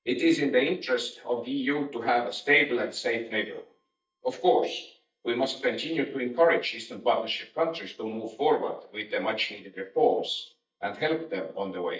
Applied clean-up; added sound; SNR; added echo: neural mask model DeepFilterNet 3.